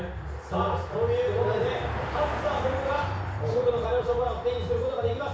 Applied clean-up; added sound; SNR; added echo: none; Car passing by; 10 dB; reverberation time 0.6 s.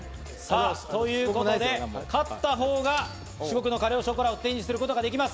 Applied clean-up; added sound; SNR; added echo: none; none; none; none.